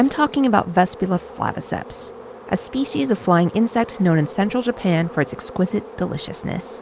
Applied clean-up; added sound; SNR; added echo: none; none; none; none.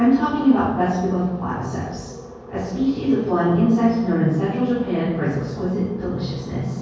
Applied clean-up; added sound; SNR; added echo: none; none; none; reverberation time 1.3 s.